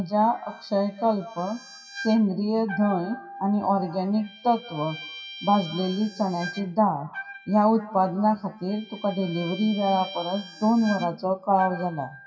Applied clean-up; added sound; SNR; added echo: classical method WPE with log-MMSE.